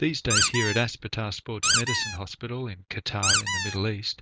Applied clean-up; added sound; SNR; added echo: none; Squeak; -4 dB; none.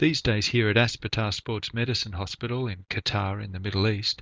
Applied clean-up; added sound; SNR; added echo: none; none; none; none.